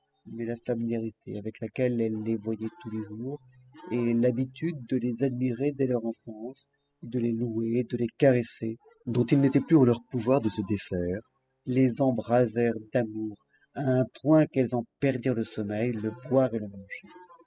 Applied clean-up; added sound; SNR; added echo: classical method spectral subtraction.